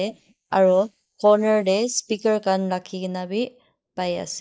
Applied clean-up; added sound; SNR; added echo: neural mask model Resemble Enhance denoiser.